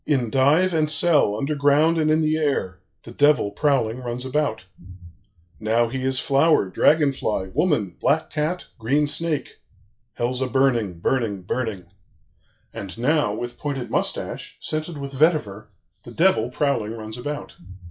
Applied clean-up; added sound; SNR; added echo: classical method log-MMSE.